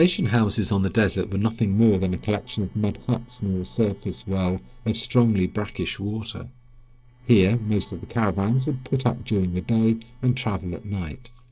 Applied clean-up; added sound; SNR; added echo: neural separator model SepFormer DNS4.